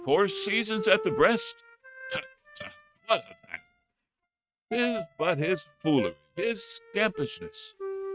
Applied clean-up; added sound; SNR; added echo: neural mask model RNNoise.